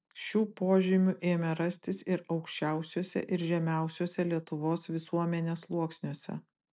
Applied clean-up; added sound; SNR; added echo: none; none; none; none.